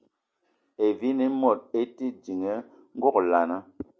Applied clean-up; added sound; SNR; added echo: none; none; none; none.